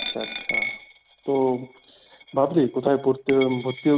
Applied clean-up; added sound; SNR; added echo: none; Coin (dropping); 9 dB; none.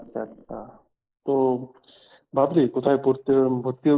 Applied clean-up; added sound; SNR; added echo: neural mask model Resemble Enhance denoiser.